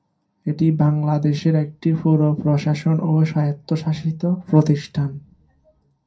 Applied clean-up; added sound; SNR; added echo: none; none; none; reverberation time 0.3 s.